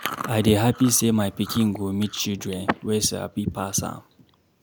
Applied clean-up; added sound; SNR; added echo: none; Chewing, mastication; 13 dB; none.